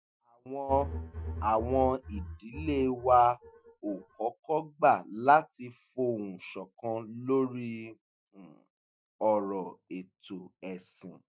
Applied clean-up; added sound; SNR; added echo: classical method Wiener filter.